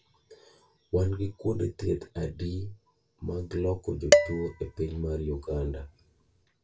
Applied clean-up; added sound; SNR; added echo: none; Dishes, pots, and pans; -3 dB; reverberation time 0.2 s.